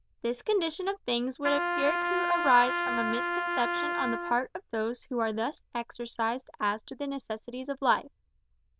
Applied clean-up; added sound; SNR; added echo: neural diffusion model UNIVERSE++.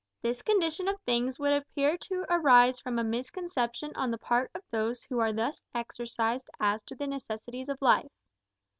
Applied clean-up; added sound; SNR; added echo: none; none; none; none.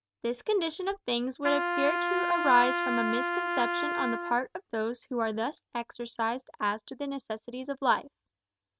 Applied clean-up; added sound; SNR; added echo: neural mask model RNNoise.